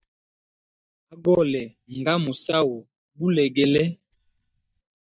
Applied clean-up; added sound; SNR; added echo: neural mask model DeepFilterNet 3.